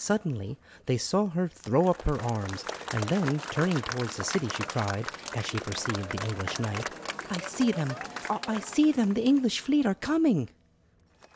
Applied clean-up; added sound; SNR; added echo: none; Applause / Crowd; 11 dB; none.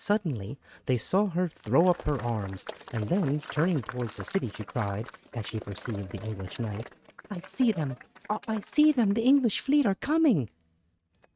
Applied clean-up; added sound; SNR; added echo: neural mask model RNNoise.